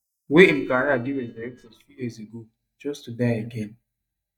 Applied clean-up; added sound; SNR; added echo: neural mask model DeepFilterNet 3.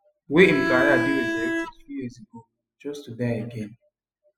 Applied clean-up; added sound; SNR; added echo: classical method spectral subtraction.